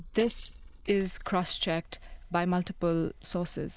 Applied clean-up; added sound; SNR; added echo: neural mask model Resemble Enhance denoiser.